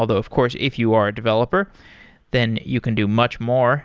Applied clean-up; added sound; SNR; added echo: none; none; none; none.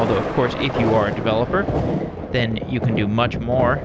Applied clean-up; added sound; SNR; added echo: none; Thunder; 3 dB; none.